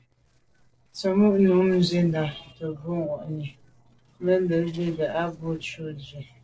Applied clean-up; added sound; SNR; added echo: neural separator model SepFormer DNS4.